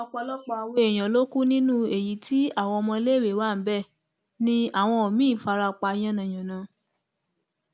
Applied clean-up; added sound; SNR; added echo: none; none; none; none.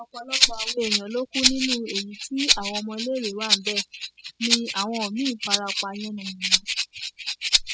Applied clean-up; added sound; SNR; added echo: classical method spectral subtraction.